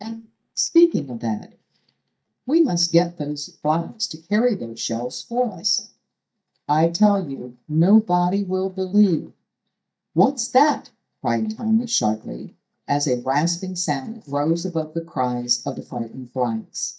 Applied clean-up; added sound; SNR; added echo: neural mask model DeepFilterNet 3.